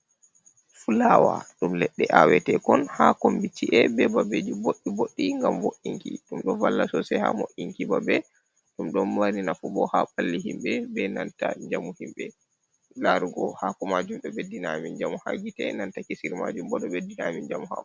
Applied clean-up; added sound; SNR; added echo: none; none; none; none.